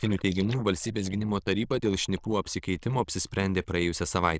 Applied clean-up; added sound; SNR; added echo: neural diffusion model UNIVERSE++.